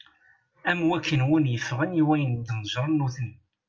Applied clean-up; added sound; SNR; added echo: none; none; none; none.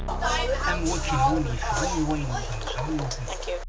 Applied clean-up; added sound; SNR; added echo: none; Bus + Keyboard (musical); -3 dB; none.